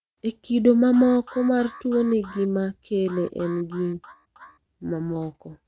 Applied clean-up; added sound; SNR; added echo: neural mask model RNNoise.